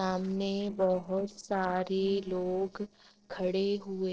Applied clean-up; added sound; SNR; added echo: neural separator model SepFormer DNS4.